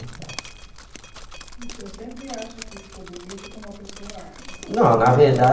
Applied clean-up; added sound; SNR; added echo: none; Drip; 16 dB; reverberation time 0.7 s.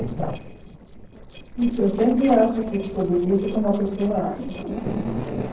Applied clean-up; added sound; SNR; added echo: neural separator model SepFormer DNS4.